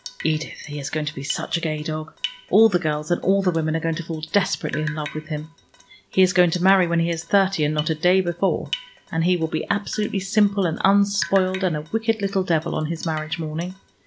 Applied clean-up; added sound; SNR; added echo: none; Drip; 17 dB; none.